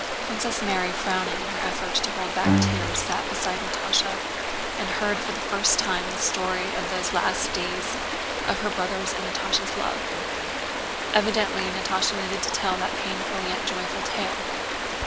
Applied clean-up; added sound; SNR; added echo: none; Stream + Bowed string instrument; -1 dB; none.